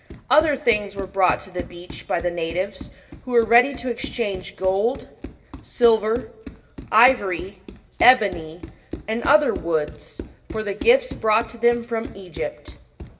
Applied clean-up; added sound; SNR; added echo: none; Run; 15 dB; reverberation time 0.7 s.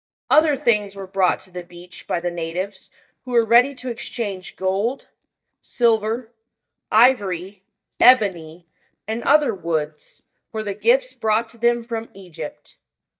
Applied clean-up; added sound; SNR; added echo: neural mask model DeepFilterNet 3.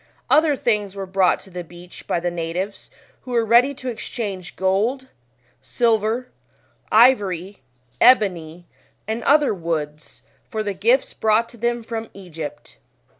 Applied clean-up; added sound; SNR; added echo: none; none; none; none.